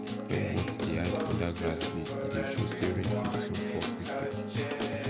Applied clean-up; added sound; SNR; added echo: none; Acoustic guitar; -4 dB; none.